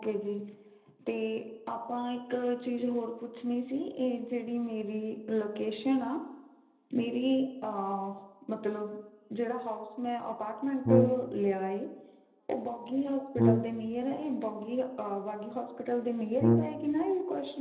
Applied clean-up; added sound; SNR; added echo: none; Brass instrument; -4 dB; reverberation time 1.4 s.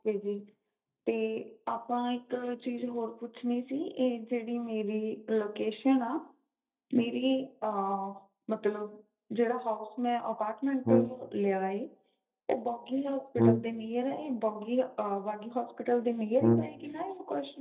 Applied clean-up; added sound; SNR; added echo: neural mask model DeepFilterNet 3.